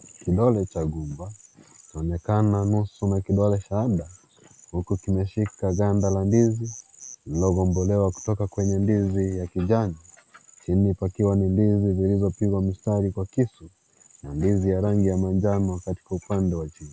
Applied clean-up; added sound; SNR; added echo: none; none; none; none.